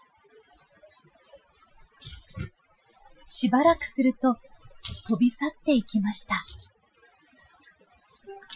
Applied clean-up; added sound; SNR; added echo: classical method Wiener filter.